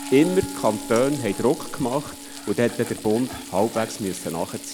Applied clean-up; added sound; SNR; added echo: none; Wind instrument, woodwind instrument + Frying (food); 12 dB; none.